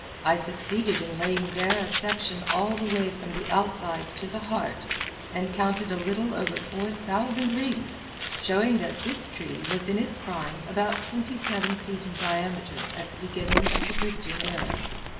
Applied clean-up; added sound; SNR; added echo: none; Bird; 4 dB; reverberation time 0.8 s.